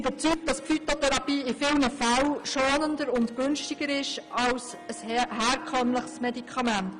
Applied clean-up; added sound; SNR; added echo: none; Harp; 19 dB; none.